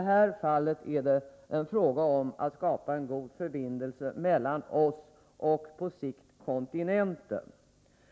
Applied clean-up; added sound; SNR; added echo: none; none; none; none.